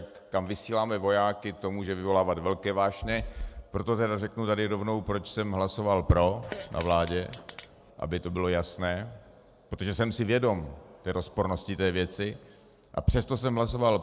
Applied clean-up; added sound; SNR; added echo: none; Fart; 15 dB; none.